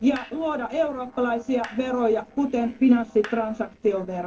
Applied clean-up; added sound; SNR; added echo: neural separator model SepFormer DNS4.